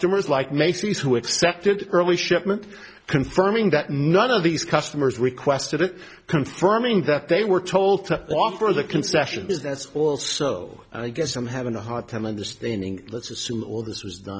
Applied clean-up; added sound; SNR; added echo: none; none; none; none.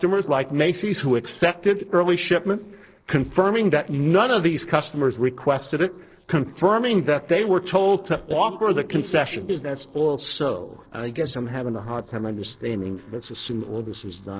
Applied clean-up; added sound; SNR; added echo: neural separator model SepFormer DNS4.